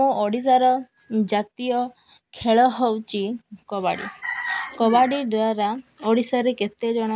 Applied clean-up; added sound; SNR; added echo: none; none; none; none.